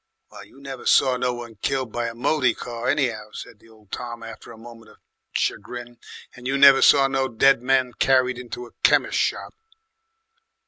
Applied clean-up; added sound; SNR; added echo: none; none; none; none.